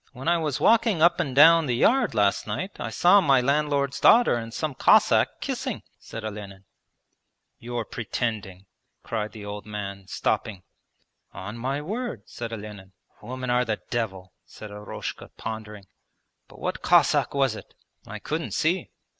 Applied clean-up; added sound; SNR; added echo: none; none; none; none.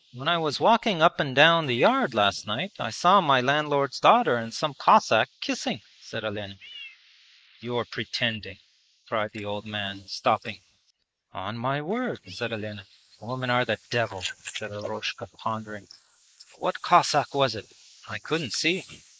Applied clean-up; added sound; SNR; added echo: neural mask model Resemble Enhance denoiser.